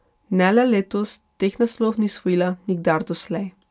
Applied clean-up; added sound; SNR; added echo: none; none; none; none.